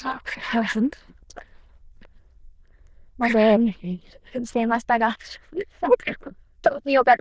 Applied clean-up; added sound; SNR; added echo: neural diffusion model UNIVERSE++.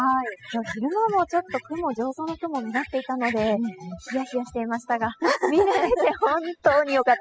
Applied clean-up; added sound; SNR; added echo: classical method spectral subtraction.